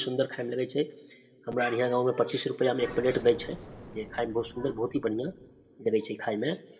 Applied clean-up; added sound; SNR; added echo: none; Explosion; 17 dB; reverberation time 2.7 s.